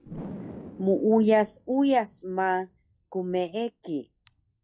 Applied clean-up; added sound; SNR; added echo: classical method log-MMSE.